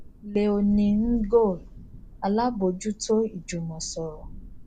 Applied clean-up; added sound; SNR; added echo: none; Thunder; 14 dB; none.